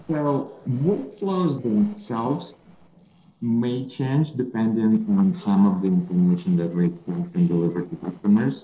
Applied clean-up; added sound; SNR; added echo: neural separator model SepFormer DNS4.